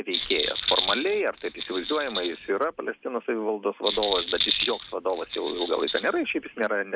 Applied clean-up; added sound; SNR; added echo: none; Rattle; 3 dB; none.